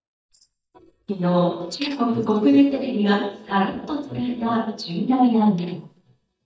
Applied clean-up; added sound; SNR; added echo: neural mask model DeepFilterNet 3.